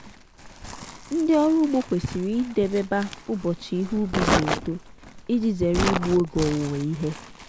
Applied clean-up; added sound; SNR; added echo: none; Crumpling, crinkling; 6 dB; none.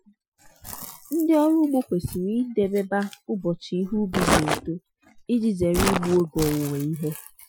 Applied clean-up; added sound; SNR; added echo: classical method Wiener filter.